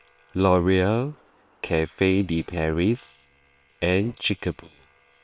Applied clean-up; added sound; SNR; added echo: neural separator model SepFormer WHAM!.